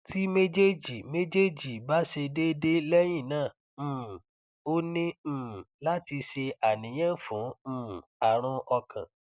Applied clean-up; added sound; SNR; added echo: none; none; none; none.